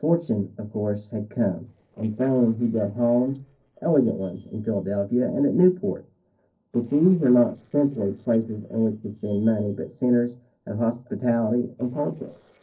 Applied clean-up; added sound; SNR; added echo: neural separator model SepFormer DNS4.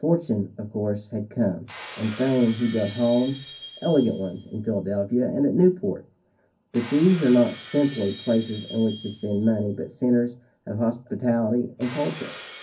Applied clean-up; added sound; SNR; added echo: none; Shatter; 17 dB; reverberation time 0.4 s.